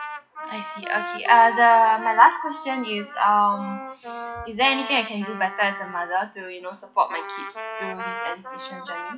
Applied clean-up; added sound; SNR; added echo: classical method WPE with log-MMSE.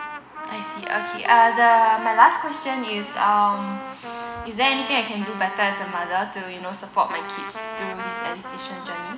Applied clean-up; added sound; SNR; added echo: none; Trumpet; 11 dB; reverberation time 1.5 s.